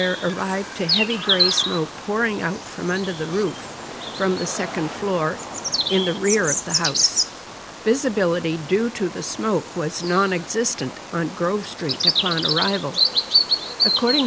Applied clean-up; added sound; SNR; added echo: none; Bird vocalization, bird call, bird song; 1 dB; none.